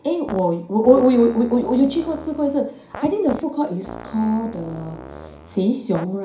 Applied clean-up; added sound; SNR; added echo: none; Fart; 17 dB; reverberation time 0.5 s.